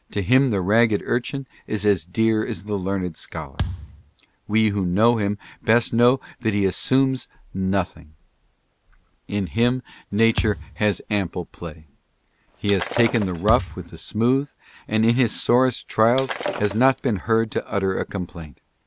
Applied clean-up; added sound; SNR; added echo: none; Shatter + Thump, thud; 8 dB; none.